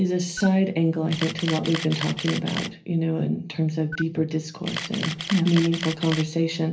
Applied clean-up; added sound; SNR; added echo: none; Camera; 10 dB; reverberation time 0.3 s.